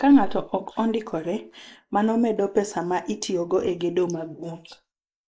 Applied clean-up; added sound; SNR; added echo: neural mask model Resemble Enhance denoiser.